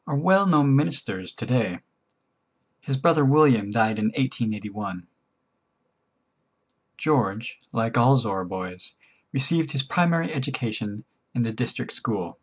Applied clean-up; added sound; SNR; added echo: none; none; none; none.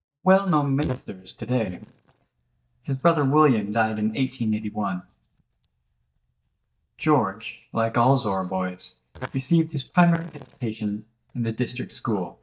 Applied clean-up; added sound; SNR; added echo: neural mask model DeepFilterNet 3.